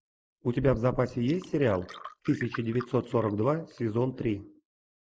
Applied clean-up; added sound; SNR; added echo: neural mask model Resemble Enhance denoiser.